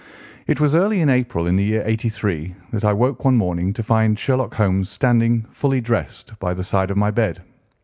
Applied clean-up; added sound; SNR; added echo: none; none; none; none.